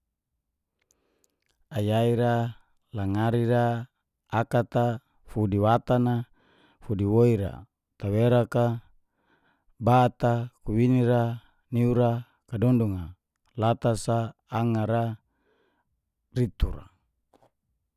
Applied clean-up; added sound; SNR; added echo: none; none; none; none.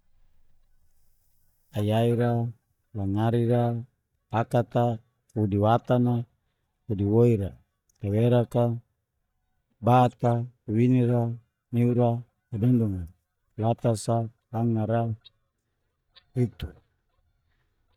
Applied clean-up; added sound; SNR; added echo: neural mask model DeepFilterNet 3.